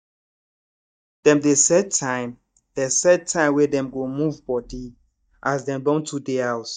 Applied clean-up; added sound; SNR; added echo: neural mask model DeepFilterNet 3.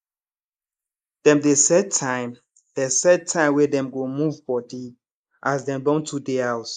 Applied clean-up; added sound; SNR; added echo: neural mask model Resemble Enhance denoiser.